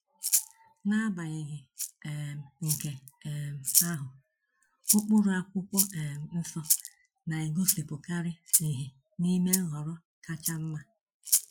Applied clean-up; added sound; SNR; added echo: classical method Wiener filter.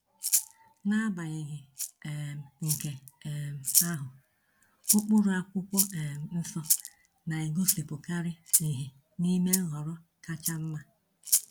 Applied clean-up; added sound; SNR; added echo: none; Rattle (instrument); 1 dB; none.